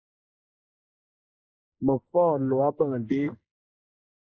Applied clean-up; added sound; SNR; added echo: neural mask model Resemble Enhance denoiser.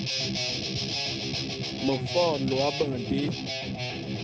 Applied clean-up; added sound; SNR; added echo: neural mask model RNNoise.